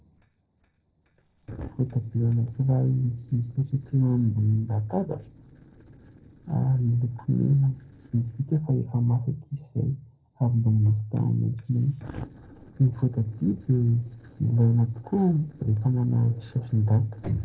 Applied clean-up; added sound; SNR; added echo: neural separator model SepFormer DNS4.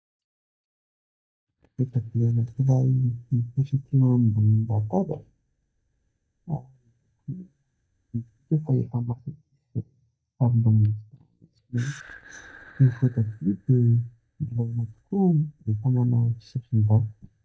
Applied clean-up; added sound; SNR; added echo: neural mask model DeepFilterNet 3.